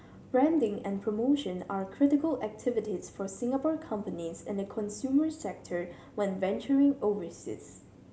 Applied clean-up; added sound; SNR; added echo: none; none; none; none.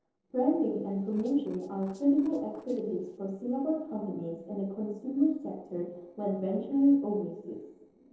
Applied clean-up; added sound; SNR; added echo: neural separator model SepFormer DNS4.